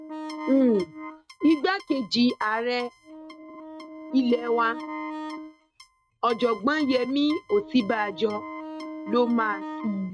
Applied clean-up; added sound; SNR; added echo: neural mask model RNNoise.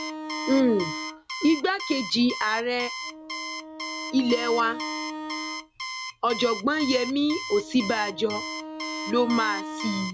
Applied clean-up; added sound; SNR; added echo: none; Alarm + Wind instrument, woodwind instrument; 7 dB; none.